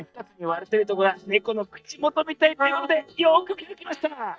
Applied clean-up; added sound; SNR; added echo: neural mask model DeepFilterNet 3.